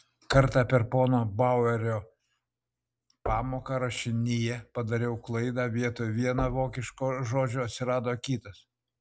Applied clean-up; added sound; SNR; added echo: none; Knock; 15 dB; none.